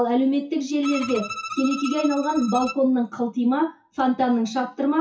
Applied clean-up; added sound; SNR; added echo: classical method WPE with log-MMSE.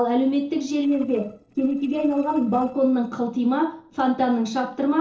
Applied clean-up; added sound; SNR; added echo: neural separator model SepFormer DNS4.